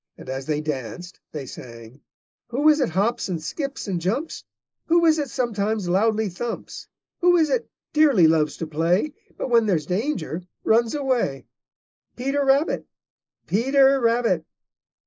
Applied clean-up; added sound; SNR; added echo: neural mask model Resemble Enhance denoiser.